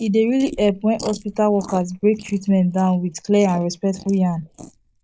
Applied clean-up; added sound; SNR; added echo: neural mask model Resemble Enhance denoiser.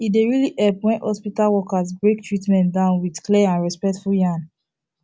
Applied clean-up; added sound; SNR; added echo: none; none; none; none.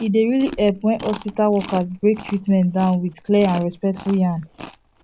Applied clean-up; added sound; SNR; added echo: none; Chewing, mastication; 17 dB; none.